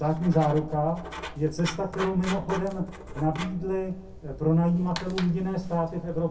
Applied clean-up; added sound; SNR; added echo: none; Writing; 12 dB; reverberation time 0.3 s.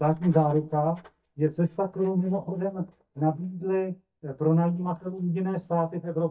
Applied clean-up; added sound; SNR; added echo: neural mask model DeepFilterNet 3.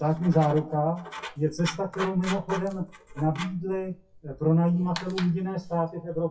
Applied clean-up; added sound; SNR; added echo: classical method WPE with log-MMSE.